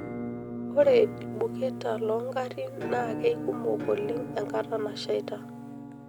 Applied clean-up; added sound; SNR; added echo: none; Musical instrument; 7 dB; none.